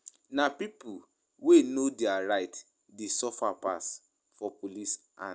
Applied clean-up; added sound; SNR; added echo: none; none; none; none.